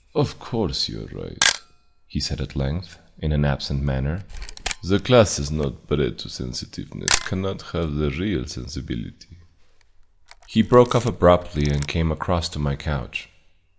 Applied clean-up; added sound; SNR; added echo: none; Camera; 10 dB; none.